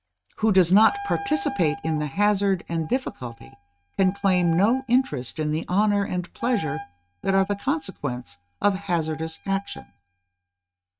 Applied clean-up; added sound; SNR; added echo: neural mask model RNNoise.